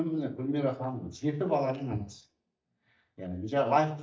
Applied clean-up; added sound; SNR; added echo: neural mask model DeepFilterNet 3.